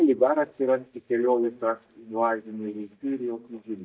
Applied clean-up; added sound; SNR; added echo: neural mask model DeepFilterNet 3.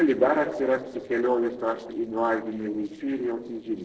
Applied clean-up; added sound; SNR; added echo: neural separator model SepFormer DNS4.